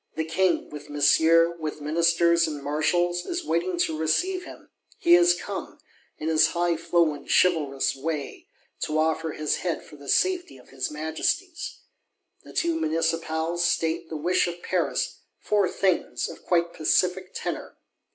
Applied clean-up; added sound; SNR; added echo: none; none; none; none.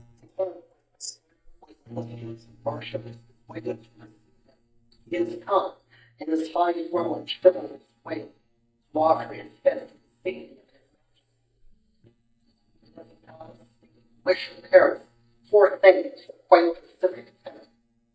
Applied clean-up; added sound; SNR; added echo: neural mask model DeepFilterNet 3.